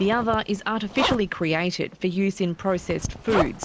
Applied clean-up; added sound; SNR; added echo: none; Zipper (clothing); 7 dB; none.